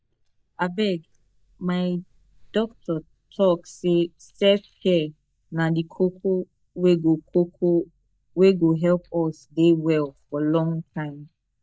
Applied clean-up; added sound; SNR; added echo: neural mask model DeepFilterNet 3.